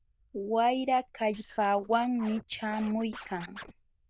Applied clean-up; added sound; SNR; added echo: neural diffusion model UNIVERSE++.